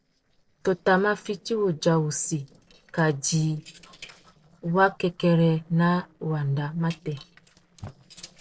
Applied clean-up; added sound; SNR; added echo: neural separator model SepFormer DNS4.